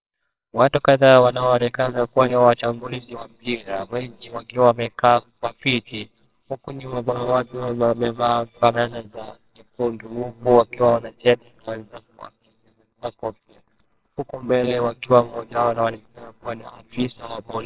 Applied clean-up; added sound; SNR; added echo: neural separator model SepFormer WHAMR!.